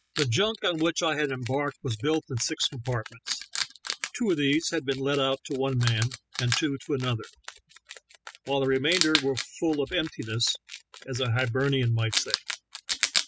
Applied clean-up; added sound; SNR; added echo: classical method spectral subtraction.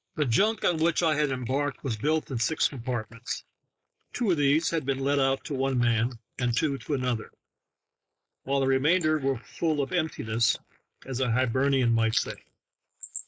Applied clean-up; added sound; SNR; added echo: neural mask model Resemble Enhance denoiser.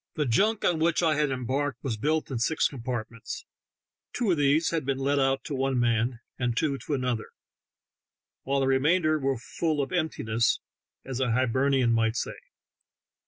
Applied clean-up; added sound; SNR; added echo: none; none; none; none.